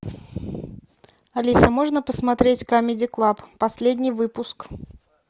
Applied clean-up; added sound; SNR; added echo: none; none; none; none.